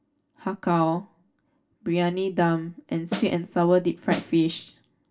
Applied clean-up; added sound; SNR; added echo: none; Snare drum; 8 dB; reverberation time 0.2 s.